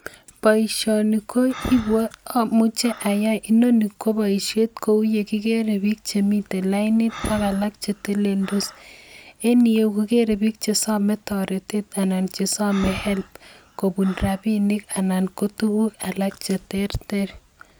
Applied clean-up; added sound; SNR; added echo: none; Breathing; 19 dB; none.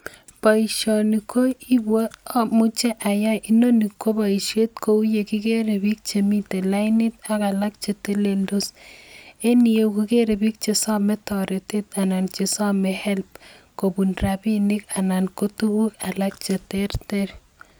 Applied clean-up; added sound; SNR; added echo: none; none; none; none.